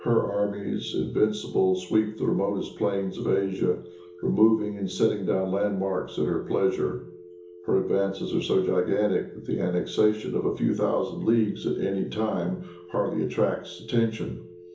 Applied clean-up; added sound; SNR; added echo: none; Telephone; 19 dB; reverberation time 0.7 s.